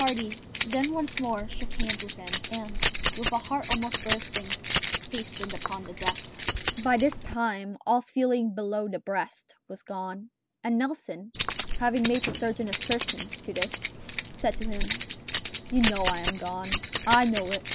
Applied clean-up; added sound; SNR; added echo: none; Keys jangling; -2 dB; none.